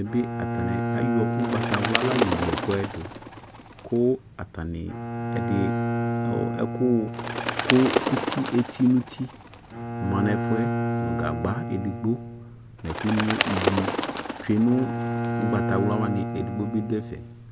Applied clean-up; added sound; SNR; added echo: none; Bowed string instrument + Bird; 1 dB; none.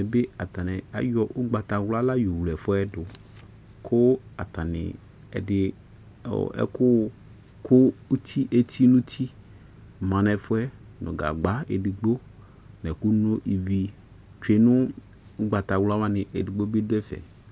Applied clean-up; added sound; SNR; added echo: none; none; none; none.